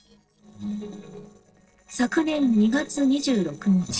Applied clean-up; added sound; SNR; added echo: neural separator model SepFormer DNS4.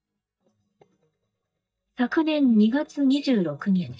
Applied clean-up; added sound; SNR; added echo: neural mask model DeepFilterNet 3.